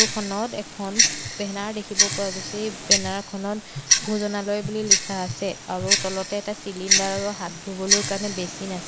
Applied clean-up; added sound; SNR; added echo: none; Tick-tock; -4 dB; none.